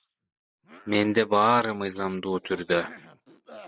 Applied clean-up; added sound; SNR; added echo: neural mask model Resemble Enhance denoiser.